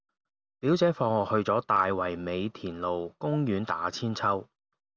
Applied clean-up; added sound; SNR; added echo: none; none; none; none.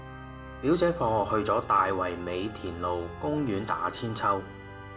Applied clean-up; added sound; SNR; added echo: none; Organ; 14 dB; reverberation time 0.7 s.